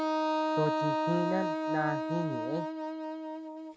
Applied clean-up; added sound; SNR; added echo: none; Wind instrument, woodwind instrument; -4 dB; none.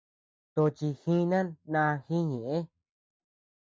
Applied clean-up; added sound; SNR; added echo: none; none; none; none.